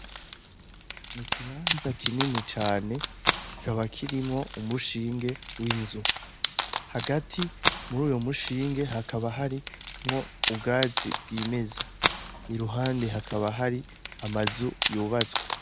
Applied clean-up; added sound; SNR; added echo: none; Wood; 3 dB; none.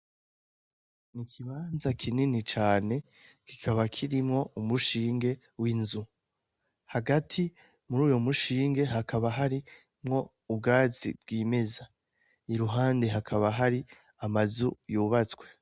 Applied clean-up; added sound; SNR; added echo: none; none; none; none.